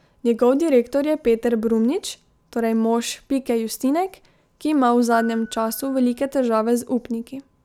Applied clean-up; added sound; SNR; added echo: none; Piano; 19 dB; none.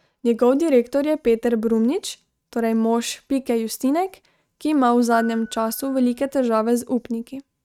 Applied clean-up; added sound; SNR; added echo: neural mask model RNNoise.